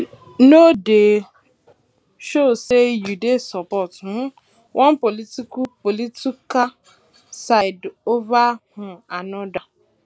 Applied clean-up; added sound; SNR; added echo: none; none; none; none.